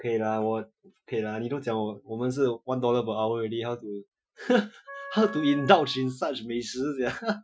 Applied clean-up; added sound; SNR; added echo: classical method Wiener filter.